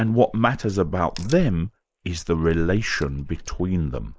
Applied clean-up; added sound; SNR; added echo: neural mask model Resemble Enhance denoiser.